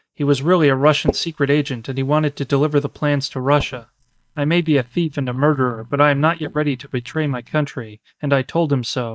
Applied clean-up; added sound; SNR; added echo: neural mask model DeepFilterNet 3.